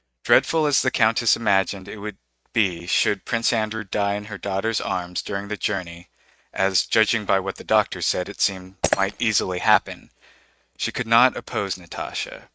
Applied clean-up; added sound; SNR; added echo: neural mask model RNNoise.